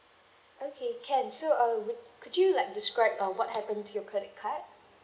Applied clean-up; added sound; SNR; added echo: none; none; none; none.